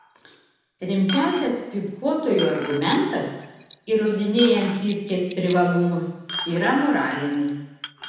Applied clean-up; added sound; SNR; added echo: none; Coin (dropping); 9 dB; reverberation time 1.0 s.